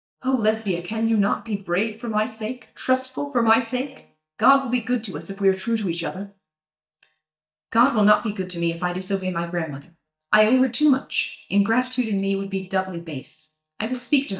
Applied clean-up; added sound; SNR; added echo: neural mask model DeepFilterNet 3.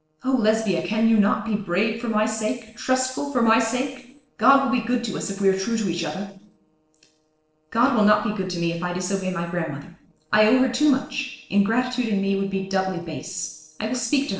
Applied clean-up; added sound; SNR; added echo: neural separator model SepFormer DNS4.